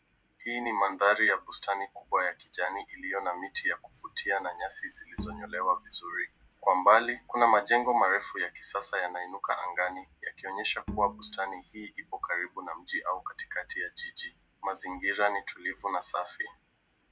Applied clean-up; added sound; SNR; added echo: none; Bowed string instrument; 13 dB; none.